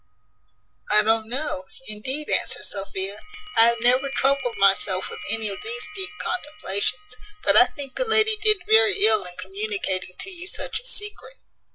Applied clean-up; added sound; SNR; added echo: none; Bell; 15 dB; none.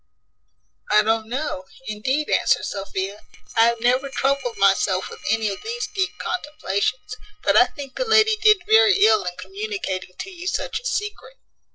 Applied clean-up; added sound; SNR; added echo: neural separator model SepFormer DNS4.